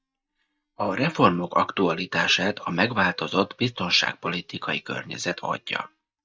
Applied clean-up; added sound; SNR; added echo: neural mask model DeepFilterNet 3.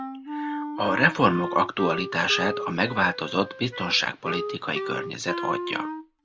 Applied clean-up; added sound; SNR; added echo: none; Wind instrument, woodwind instrument; 7 dB; none.